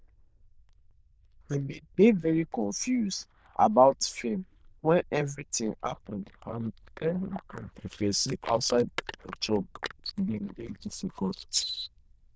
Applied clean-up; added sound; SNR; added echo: neural diffusion model UNIVERSE++.